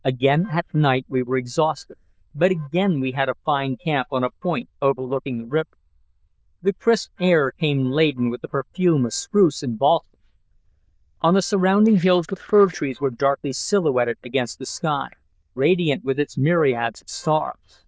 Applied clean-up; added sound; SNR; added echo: neural diffusion model UNIVERSE++.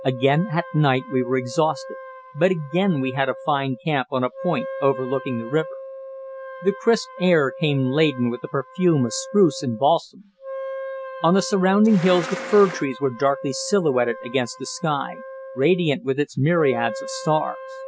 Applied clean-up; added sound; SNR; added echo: none; Wind instrument, woodwind instrument + Insect; 13 dB; none.